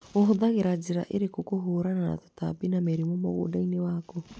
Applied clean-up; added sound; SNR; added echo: none; none; none; none.